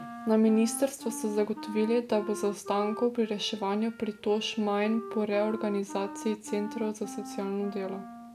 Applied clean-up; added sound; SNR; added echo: none; Wind instrument, woodwind instrument; 12 dB; none.